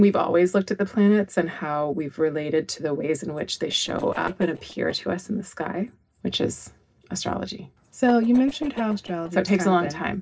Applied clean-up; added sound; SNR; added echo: neural separator model SepFormer DNS4.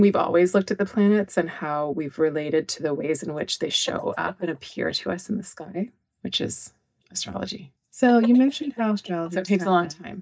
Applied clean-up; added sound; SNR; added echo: neural mask model DeepFilterNet 3.